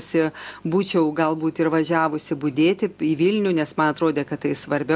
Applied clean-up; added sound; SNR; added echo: none; none; none; none.